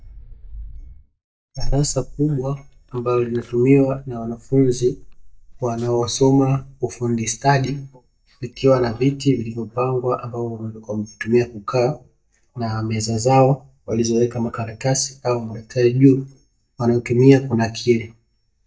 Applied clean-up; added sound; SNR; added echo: neural mask model DeepFilterNet 3.